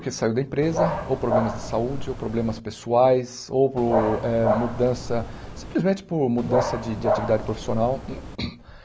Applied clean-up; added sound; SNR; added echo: none; Dog; 3 dB; none.